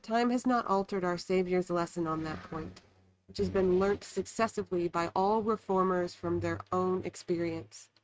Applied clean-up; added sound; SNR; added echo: neural mask model RNNoise.